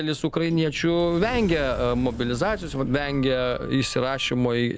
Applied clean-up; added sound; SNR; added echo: none; Sliding door; 14 dB; none.